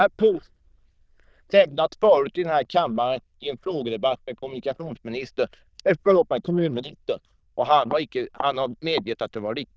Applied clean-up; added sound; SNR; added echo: neural diffusion model UNIVERSE++.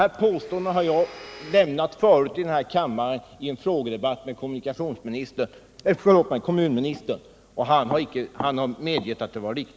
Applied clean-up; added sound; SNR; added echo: none; Domestic sounds, home sounds; 19 dB; none.